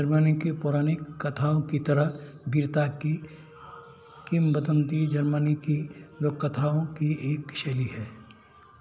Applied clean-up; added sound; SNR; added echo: none; none; none; none.